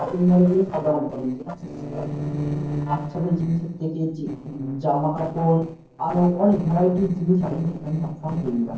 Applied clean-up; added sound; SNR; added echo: neural separator model SepFormer DNS4.